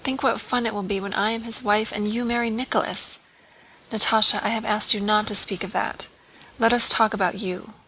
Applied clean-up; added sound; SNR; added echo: none; none; none; none.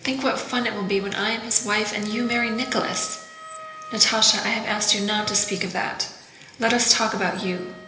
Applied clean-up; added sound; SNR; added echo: none; Wind instrument, woodwind instrument; 17 dB; reverberation time 1.4 s.